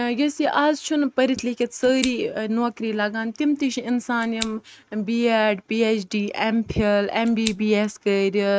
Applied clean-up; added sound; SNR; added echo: neural mask model RNNoise.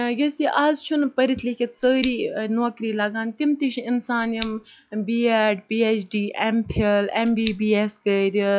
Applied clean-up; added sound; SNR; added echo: classical method log-MMSE.